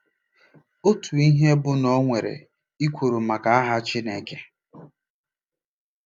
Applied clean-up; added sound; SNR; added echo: none; none; none; none.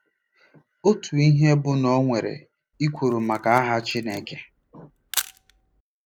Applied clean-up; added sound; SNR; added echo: none; Camera; 14 dB; none.